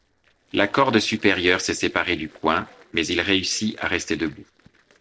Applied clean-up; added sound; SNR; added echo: neural separator model SepFormer DNS4.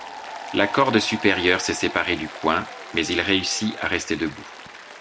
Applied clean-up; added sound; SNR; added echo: none; Applause; 13 dB; none.